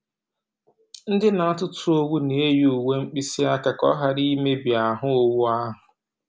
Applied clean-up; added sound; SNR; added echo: none; none; none; none.